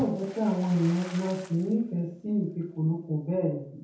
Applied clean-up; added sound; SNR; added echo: none; Splash, splatter; 20 dB; reverberation time 0.6 s.